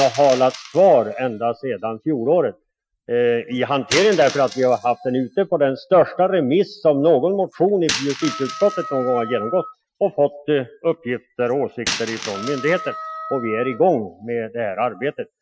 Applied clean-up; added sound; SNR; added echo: classical method Wiener filter.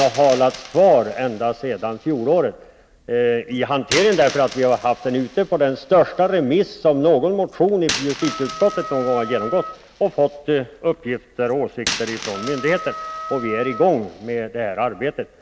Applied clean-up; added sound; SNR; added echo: none; Wind instrument, woodwind instrument + Coin (dropping); 13 dB; none.